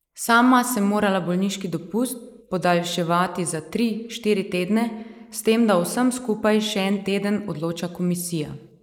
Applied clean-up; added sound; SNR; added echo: neural mask model Resemble Enhance denoiser.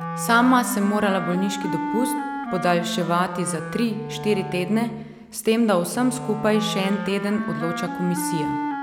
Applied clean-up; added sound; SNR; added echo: none; Wind instrument, woodwind instrument; 6 dB; none.